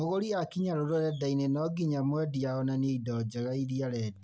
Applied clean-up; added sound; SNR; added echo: none; none; none; none.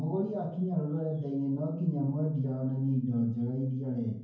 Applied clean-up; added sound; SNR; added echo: none; none; none; reverberation time 0.9 s.